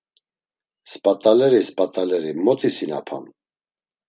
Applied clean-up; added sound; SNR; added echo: none; none; none; none.